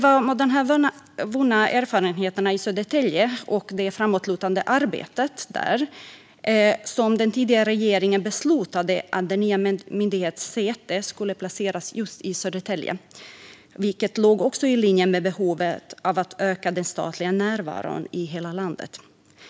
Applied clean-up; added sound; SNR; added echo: none; none; none; none.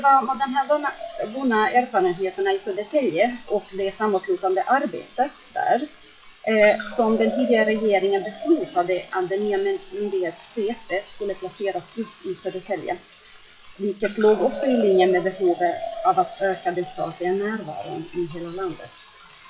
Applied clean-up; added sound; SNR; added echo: classical method WPE with log-MMSE.